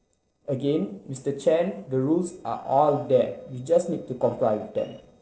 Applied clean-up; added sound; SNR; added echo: neural separator model SepFormer DNS4.